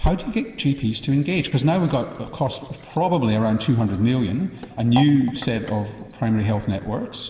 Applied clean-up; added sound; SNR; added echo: none; Sink (filling or washing); 14 dB; reverberation time 2.0 s.